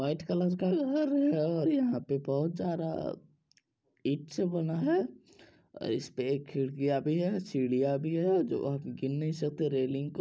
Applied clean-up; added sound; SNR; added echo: none; none; none; none.